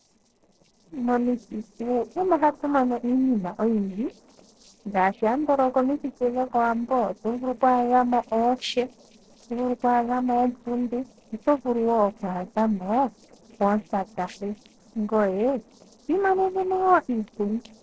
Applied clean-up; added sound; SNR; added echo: neural separator model SepFormer DNS4.